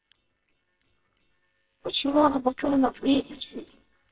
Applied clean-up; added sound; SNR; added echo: neural separator model SepFormer WHAMR!.